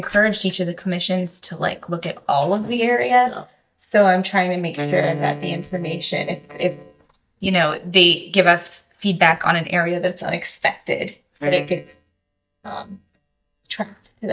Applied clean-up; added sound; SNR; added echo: neural mask model DeepFilterNet 3.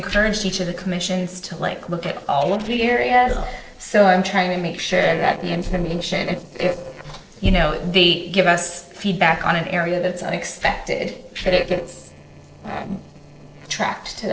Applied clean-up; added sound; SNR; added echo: neural separator model SepFormer DNS4.